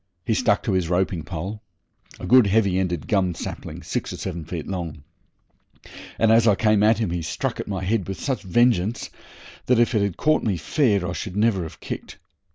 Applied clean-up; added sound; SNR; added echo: none; none; none; none.